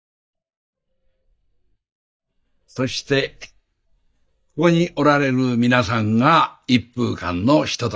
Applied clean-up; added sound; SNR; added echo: neural mask model DeepFilterNet 3.